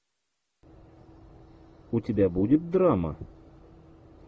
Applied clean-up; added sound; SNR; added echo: none; none; none; none.